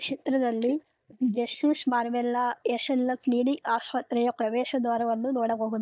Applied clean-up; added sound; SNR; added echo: neural mask model DeepFilterNet 3.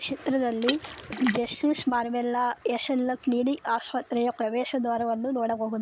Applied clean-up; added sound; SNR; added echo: none; Water / Splash, splatter; 11 dB; none.